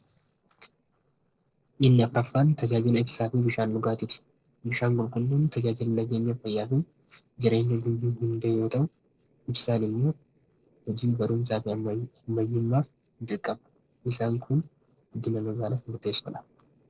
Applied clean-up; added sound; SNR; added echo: neural separator model SepFormer DNS4.